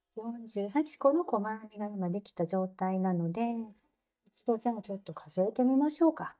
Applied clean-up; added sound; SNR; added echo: neural mask model DeepFilterNet 3.